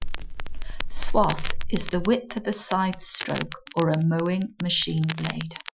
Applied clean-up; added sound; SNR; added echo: classical method Wiener filter.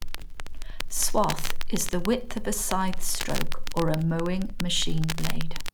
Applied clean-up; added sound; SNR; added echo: none; Crackle; -4 dB; none.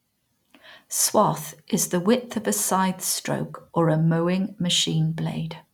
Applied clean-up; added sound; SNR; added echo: none; none; none; none.